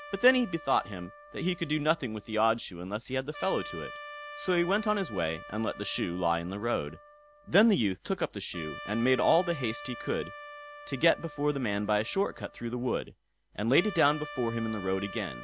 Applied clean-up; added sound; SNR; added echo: none; Trumpet; 15 dB; none.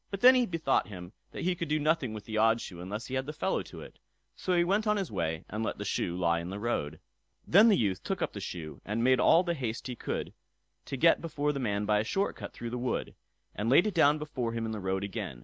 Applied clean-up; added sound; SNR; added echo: none; none; none; none.